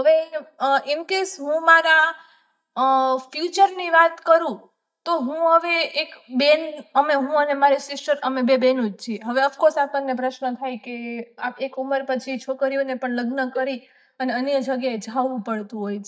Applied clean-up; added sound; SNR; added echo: neural mask model DeepFilterNet 3.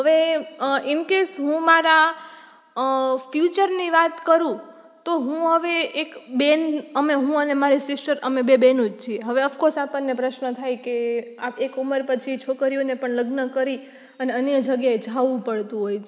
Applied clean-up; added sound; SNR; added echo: none; none; none; none.